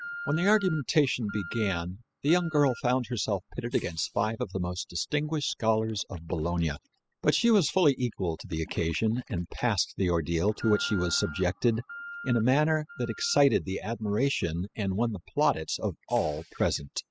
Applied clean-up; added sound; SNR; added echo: classical method spectral subtraction.